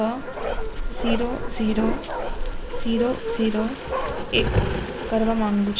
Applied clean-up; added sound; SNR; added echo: none; Bark; 1 dB; none.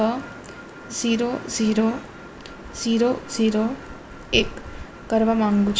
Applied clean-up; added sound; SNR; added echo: none; none; none; none.